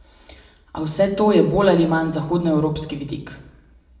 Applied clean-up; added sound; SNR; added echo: none; none; none; reverberation time 0.7 s.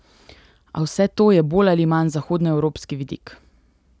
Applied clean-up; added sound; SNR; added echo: none; none; none; none.